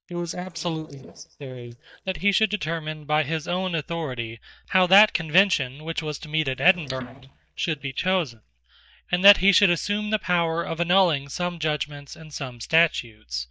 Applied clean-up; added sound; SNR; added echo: neural mask model DeepFilterNet 3.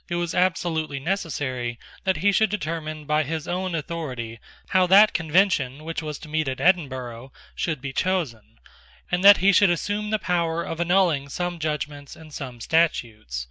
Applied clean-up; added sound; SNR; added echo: none; none; none; none.